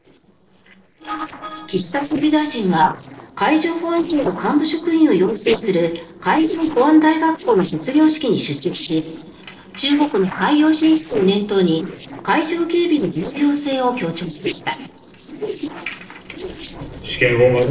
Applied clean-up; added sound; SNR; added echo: neural separator model SepFormer DNS4.